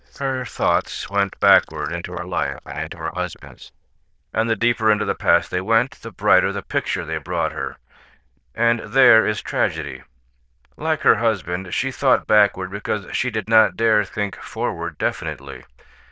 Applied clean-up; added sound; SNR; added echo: neural diffusion model UNIVERSE++.